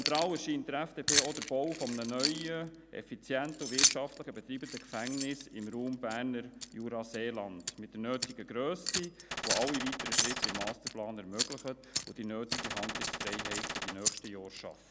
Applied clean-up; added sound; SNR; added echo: none; Gunshot, gunfire + Keys jangling; -4 dB; none.